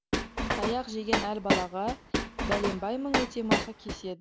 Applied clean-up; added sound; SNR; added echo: none; Train; -3 dB; none.